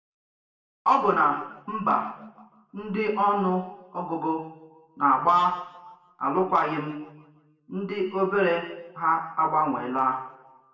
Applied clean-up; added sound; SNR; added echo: none; none; none; reverberation time 0.9 s.